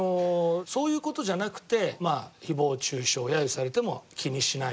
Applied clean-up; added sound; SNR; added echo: none; none; none; none.